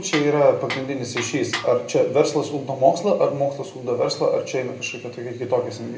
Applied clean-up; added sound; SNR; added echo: none; Tools; 10 dB; reverberation time 0.3 s.